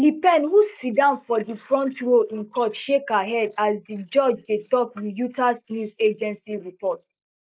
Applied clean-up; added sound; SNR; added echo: neural mask model Resemble Enhance denoiser.